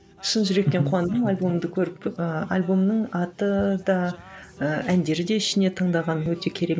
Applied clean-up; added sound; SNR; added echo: none; none; none; none.